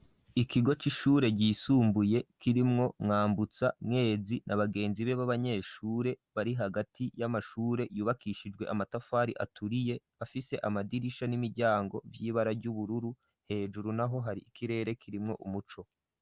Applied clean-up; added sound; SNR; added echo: none; none; none; none.